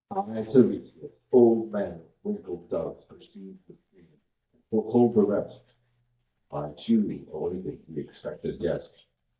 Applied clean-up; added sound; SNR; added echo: neural mask model DeepFilterNet 3.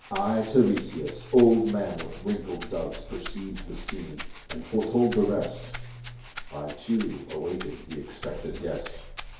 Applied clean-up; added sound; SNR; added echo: none; Rattle (instrument); 14 dB; reverberation time 2.4 s.